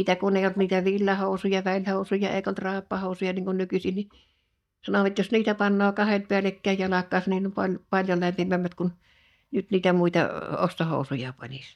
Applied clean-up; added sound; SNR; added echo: neural mask model DeepFilterNet 3.